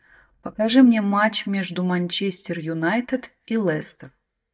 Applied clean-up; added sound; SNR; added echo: neural mask model DeepFilterNet 3.